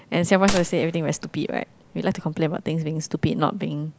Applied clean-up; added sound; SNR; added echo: none; Gunshot, gunfire; 11 dB; none.